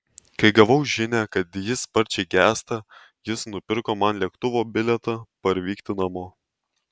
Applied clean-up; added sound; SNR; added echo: none; none; none; none.